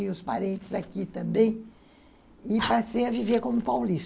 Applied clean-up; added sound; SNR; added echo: none; Fire; 14 dB; none.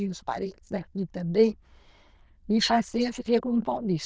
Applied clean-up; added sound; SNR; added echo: neural diffusion model UNIVERSE++.